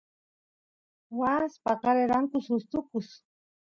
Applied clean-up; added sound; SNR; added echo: none; none; none; none.